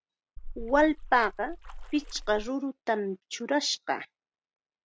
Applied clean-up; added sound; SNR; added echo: none; Splash, splatter; 10 dB; none.